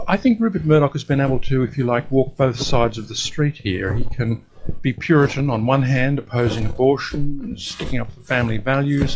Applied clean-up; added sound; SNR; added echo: classical method log-MMSE.